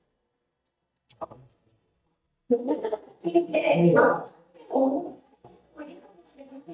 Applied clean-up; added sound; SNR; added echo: neural mask model DeepFilterNet 3.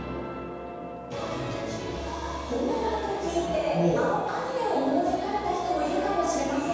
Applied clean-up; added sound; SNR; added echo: none; Engine; 16 dB; reverberation time 1.2 s.